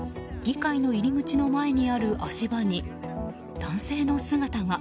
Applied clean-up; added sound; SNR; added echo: none; none; none; none.